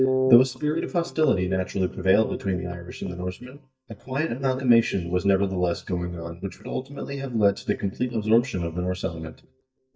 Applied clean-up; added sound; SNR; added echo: neural mask model DeepFilterNet 3.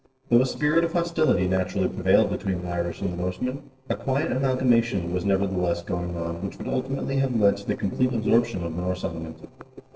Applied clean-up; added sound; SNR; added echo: neural separator model SepFormer DNS4.